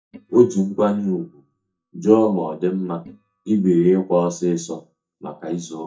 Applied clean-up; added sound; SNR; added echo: neural mask model DeepFilterNet 3.